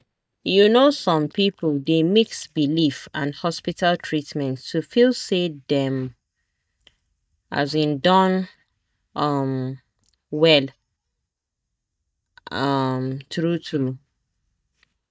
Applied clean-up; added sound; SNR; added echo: neural mask model DeepFilterNet 3.